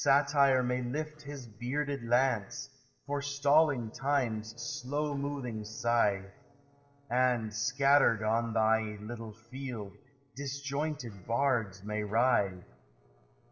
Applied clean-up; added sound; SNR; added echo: neural separator model SepFormer DNS4.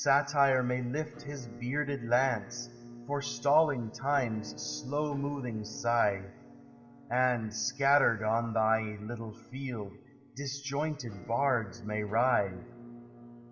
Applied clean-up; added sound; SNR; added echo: none; Musical instrument; 18 dB; reverberation time 1.5 s.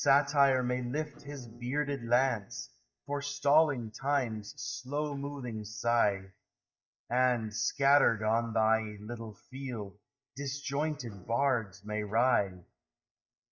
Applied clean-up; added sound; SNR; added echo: neural mask model DeepFilterNet 3.